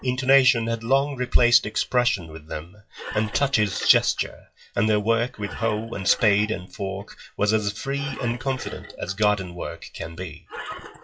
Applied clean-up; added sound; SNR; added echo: classical method WPE with log-MMSE.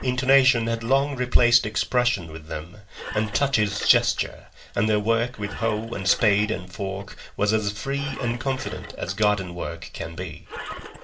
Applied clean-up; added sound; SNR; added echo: none; Engine; 17 dB; reverberation time 0.2 s.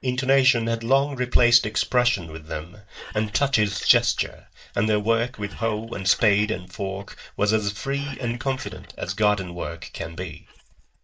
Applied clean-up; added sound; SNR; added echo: neural mask model DeepFilterNet 3.